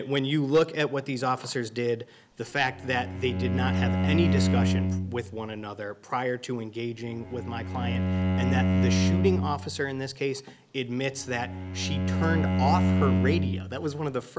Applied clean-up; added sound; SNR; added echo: none; Bowed string instrument; -3 dB; none.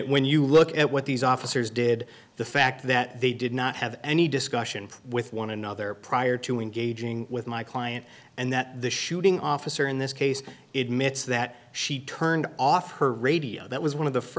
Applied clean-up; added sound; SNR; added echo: none; none; none; none.